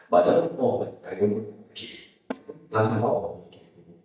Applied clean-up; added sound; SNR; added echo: neural mask model DeepFilterNet 3.